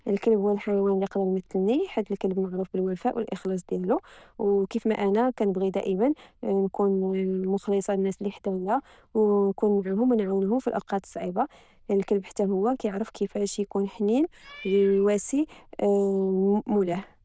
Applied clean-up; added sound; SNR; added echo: neural diffusion model UNIVERSE++.